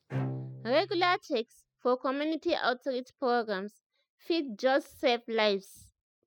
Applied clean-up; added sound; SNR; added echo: classical method spectral subtraction.